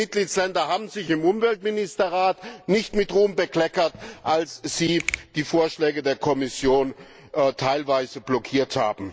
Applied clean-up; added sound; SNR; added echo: none; Finger snapping; 12 dB; none.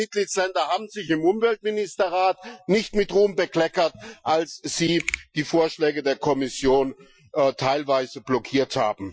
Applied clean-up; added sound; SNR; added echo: classical method Wiener filter.